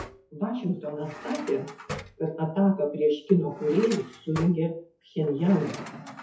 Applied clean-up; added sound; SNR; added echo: classical method WPE with log-MMSE.